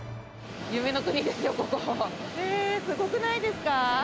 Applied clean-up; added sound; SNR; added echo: none; none; none; none.